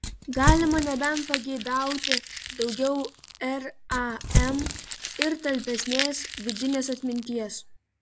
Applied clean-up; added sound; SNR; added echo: none; Crumpling, crinkling / Crushing; 2 dB; none.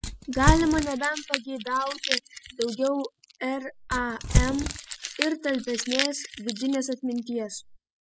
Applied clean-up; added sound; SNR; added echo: classical method spectral subtraction.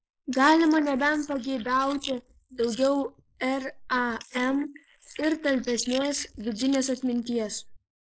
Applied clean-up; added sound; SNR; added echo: neural mask model Resemble Enhance denoiser.